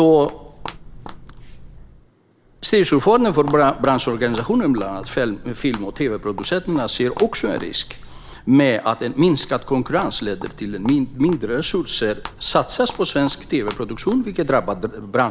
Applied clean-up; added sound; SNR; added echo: none; Walk, footsteps; 16 dB; none.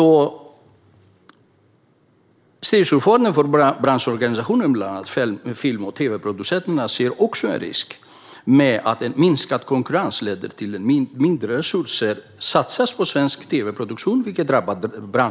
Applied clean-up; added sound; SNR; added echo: none; none; none; none.